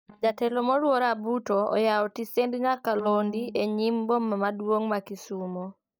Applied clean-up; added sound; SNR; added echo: neural mask model DeepFilterNet 3.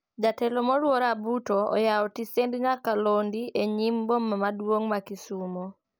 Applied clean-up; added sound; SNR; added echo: none; none; none; none.